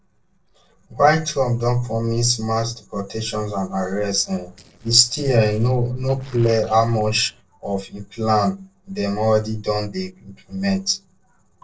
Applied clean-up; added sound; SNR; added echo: neural separator model SepFormer DNS4.